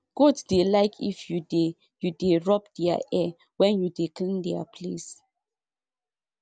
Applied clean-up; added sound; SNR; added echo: none; none; none; none.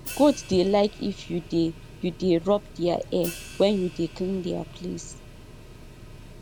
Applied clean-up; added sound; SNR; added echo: none; Mechanical fan + Hi-hat; 16 dB; none.